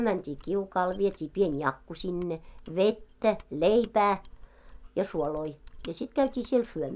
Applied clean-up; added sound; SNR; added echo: none; Mechanisms; 19 dB; none.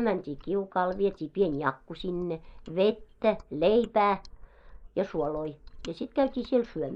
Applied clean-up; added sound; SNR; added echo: neural mask model Resemble Enhance denoiser.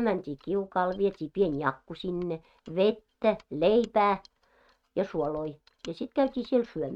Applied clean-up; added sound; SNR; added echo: neural mask model RNNoise.